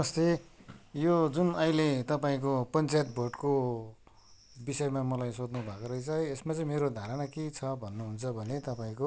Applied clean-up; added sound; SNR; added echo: none; none; none; none.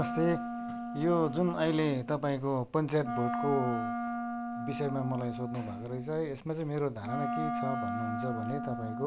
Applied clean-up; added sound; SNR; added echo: none; Wind instrument, woodwind instrument; 4 dB; none.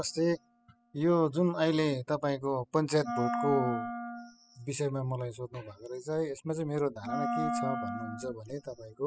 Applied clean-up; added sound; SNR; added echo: classical method spectral subtraction.